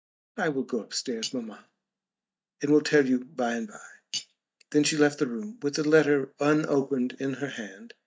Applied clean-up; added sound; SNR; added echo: neural mask model DeepFilterNet 3.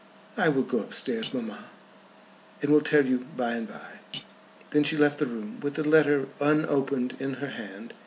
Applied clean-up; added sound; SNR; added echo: none; Cutlery, silverware; 16 dB; none.